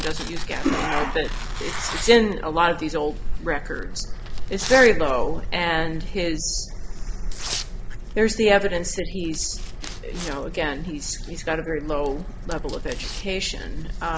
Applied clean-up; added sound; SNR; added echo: none; Tearing; 16 dB; none.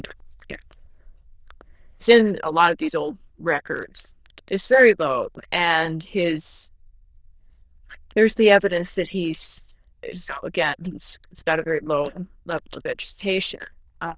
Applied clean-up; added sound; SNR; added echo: neural diffusion model UNIVERSE++.